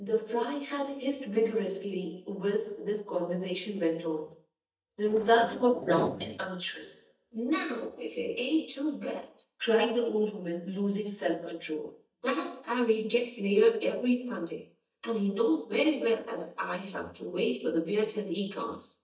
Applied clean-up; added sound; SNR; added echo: neural mask model DeepFilterNet 3.